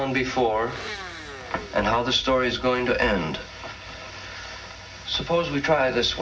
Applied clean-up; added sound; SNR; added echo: none; Domestic sounds, home sounds; 15 dB; reverberation time 0.4 s.